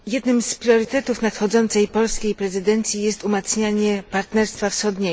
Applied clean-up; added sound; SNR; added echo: none; none; none; none.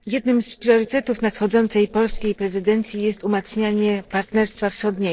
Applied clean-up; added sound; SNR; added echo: neural separator model SepFormer DNS4.